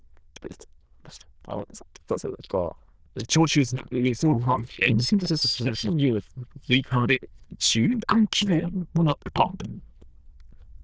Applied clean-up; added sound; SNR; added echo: neural diffusion model UNIVERSE++.